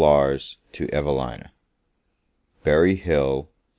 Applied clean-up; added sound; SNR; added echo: none; none; none; none.